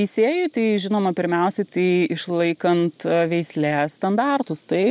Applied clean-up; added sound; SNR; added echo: none; none; none; none.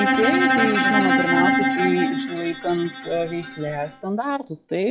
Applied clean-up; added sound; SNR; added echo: classical method log-MMSE.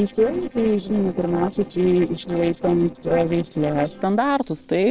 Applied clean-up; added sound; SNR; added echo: neural separator model SepFormer DNS4.